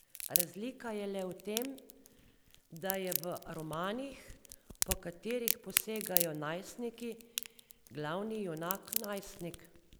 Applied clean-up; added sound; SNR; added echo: none; Crack; 0 dB; none.